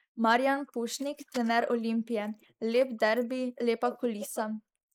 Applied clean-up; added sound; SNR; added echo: neural mask model Resemble Enhance denoiser.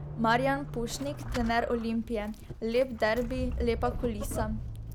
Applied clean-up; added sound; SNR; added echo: none; Squeak / Accelerating, revving, vroom / Vehicle; 6 dB; none.